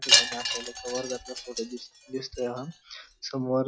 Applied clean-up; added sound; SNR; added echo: classical method log-MMSE.